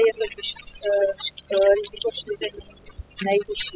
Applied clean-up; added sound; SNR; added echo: classical method spectral subtraction.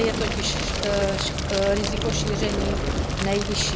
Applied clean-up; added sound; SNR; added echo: none; Fire; -1 dB; none.